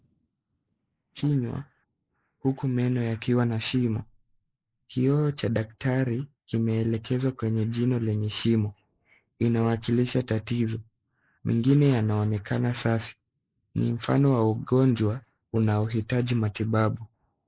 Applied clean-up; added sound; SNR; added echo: neural mask model Resemble Enhance denoiser.